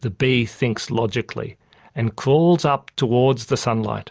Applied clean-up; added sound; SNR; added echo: none; none; none; none.